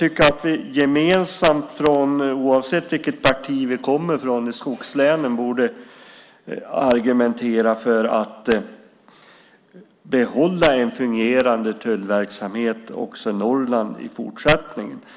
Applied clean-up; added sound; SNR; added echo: none; none; none; none.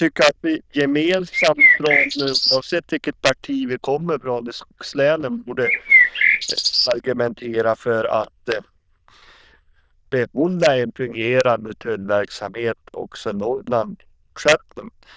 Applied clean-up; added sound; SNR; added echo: neural diffusion model UNIVERSE++.